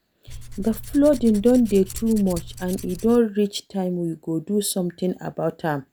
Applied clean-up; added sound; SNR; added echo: none; Tools; 13 dB; none.